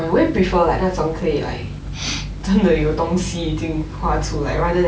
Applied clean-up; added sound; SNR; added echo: none; none; none; none.